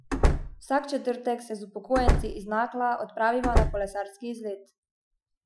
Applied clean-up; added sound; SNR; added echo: classical method Wiener filter.